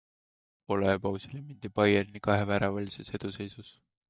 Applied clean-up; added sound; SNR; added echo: neural mask model DeepFilterNet 3.